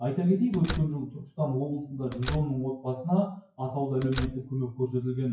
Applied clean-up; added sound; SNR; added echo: classical method WPE with log-MMSE.